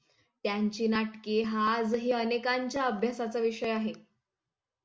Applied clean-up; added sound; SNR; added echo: none; none; none; none.